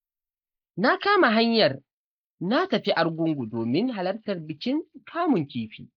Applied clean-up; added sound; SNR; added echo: neural mask model Resemble Enhance denoiser.